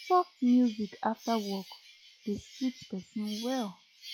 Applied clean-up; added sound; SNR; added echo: classical method log-MMSE.